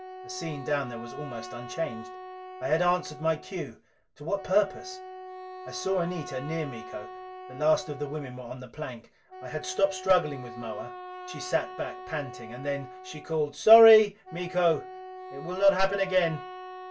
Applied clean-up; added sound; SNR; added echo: none; Wind instrument, woodwind instrument; 14 dB; reverberation time 0.1 s.